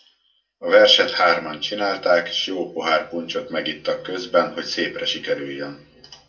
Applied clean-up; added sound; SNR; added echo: none; none; none; reverberation time 0.2 s.